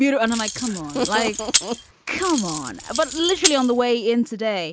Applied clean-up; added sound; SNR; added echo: none; Keys jangling; 5 dB; none.